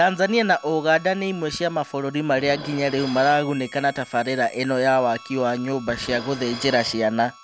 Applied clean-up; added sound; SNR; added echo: none; Harmonica + Dishes, pots, and pans; 18 dB; none.